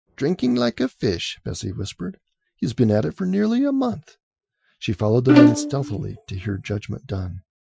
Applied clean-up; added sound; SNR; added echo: classical method Wiener filter.